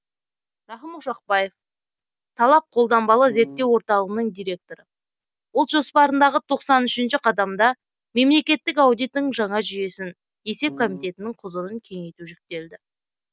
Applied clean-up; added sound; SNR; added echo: none; Piano; 14 dB; none.